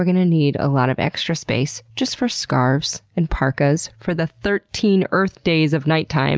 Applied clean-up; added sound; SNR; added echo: none; none; none; none.